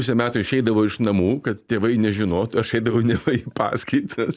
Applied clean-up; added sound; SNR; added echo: none; none; none; none.